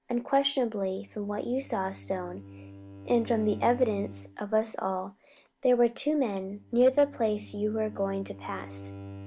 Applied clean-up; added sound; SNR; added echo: none; Bowed string instrument; 17 dB; none.